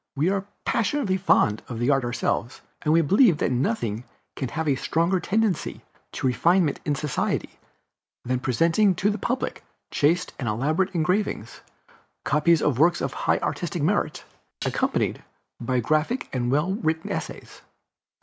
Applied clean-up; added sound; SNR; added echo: none; Dishes, pots, and pans; 16 dB; none.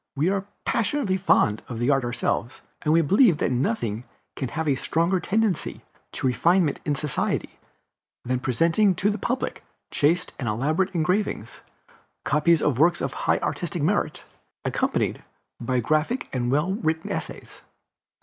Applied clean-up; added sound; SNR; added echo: none; none; none; none.